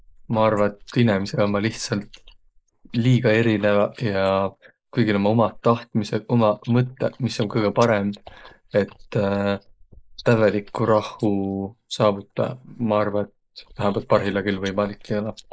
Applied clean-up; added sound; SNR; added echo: neural mask model Resemble Enhance denoiser.